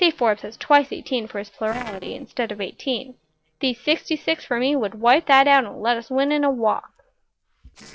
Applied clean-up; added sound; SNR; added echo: neural separator model SepFormer DNS4.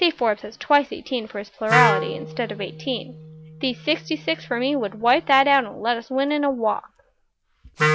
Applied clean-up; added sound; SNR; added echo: none; Wind instrument, woodwind instrument; 7 dB; none.